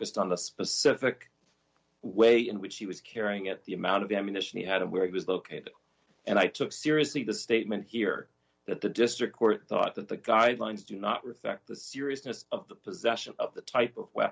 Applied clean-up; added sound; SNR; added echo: none; none; none; none.